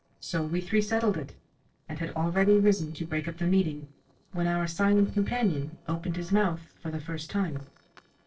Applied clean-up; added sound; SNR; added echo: neural separator model SepFormer DNS4.